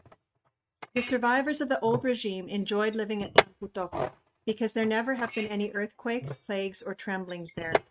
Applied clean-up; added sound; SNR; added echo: neural mask model RNNoise.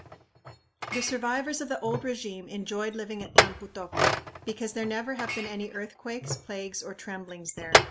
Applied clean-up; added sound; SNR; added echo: none; Chink, clink; -3 dB; none.